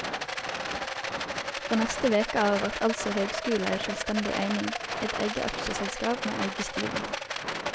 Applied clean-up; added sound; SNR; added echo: none; Rattle; 2 dB; none.